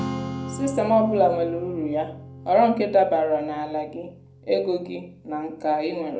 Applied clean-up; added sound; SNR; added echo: none; Strum; 13 dB; reverberation time 0.5 s.